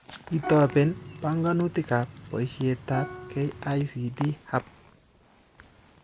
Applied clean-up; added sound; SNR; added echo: none; Bird + Plucked string instrument; 13 dB; none.